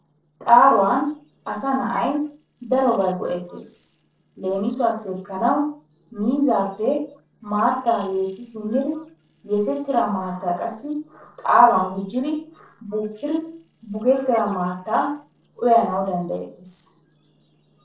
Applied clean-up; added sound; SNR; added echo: neural separator model SepFormer DNS4.